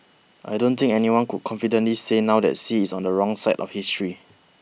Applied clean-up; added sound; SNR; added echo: none; Chime; 18 dB; none.